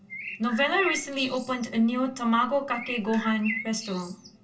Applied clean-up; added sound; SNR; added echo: none; Bird; 11 dB; reverberation time 0.1 s.